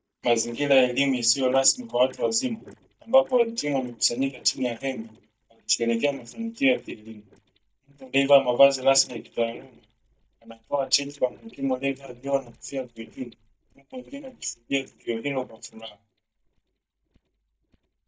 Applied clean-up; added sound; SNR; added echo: neural mask model DeepFilterNet 3.